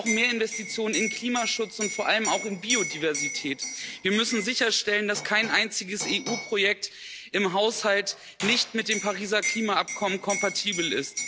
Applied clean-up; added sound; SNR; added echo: none; Liquid; 8 dB; none.